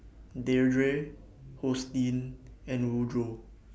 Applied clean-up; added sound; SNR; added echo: none; none; none; none.